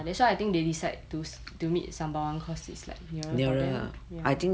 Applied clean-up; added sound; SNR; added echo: none; none; none; none.